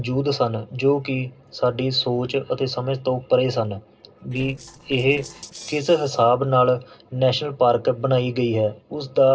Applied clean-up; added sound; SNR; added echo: neural separator model SepFormer DNS4.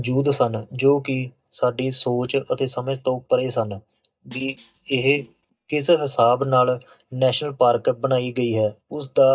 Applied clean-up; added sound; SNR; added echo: neural mask model DeepFilterNet 3.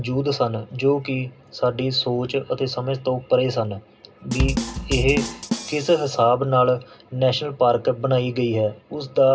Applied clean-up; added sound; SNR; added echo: none; Drum kit; 5 dB; reverberation time 0.2 s.